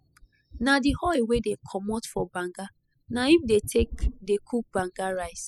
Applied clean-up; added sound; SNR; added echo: classical method spectral subtraction.